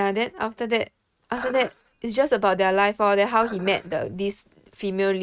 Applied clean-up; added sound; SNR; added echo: neural mask model RNNoise.